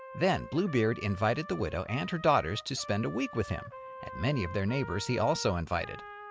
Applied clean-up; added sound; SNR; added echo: none; Trumpet; 15 dB; none.